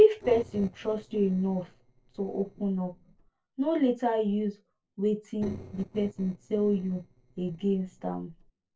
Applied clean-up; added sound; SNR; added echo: neural separator model SepFormer DNS4.